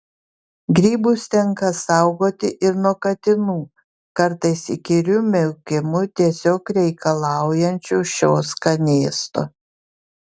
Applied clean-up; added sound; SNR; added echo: none; none; none; none.